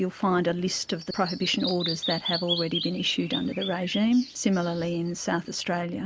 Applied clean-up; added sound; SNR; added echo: neural mask model Resemble Enhance denoiser.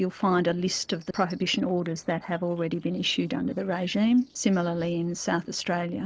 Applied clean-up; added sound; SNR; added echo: neural separator model SepFormer DNS4.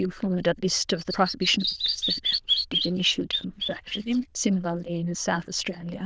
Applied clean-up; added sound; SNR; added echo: neural diffusion model UNIVERSE++.